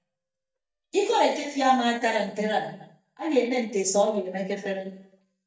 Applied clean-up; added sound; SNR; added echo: neural mask model DeepFilterNet 3.